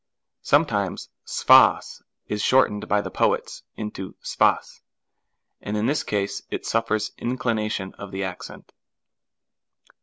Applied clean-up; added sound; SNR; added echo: none; none; none; none.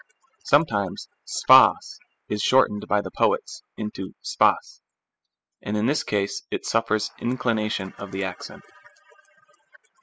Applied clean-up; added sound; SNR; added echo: classical method spectral subtraction.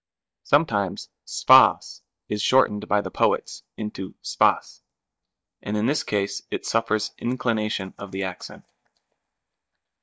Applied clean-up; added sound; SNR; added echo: neural mask model DeepFilterNet 3.